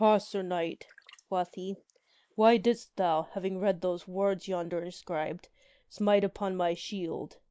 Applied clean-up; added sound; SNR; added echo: neural mask model Resemble Enhance denoiser.